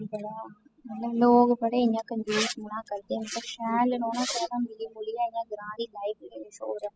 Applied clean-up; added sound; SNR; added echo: classical method spectral subtraction.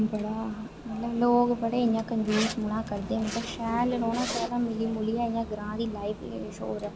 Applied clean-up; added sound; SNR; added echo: none; Zipper (clothing); 13 dB; none.